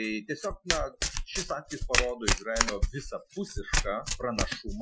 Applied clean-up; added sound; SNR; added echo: classical method Wiener filter.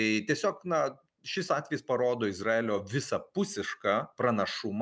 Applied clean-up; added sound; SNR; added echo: none; none; none; none.